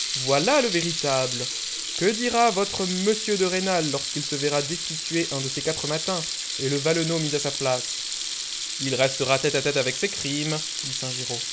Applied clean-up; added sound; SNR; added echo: none; Sink (filling or washing) / Water tap, faucet; 4 dB; none.